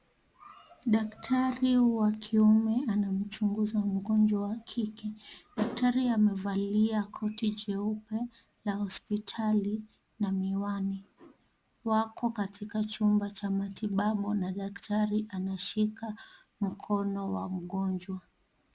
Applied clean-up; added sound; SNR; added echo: none; none; none; none.